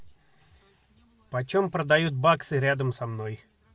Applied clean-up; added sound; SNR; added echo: none; none; none; none.